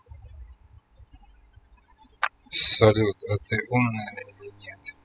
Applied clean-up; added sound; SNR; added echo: classical method spectral subtraction.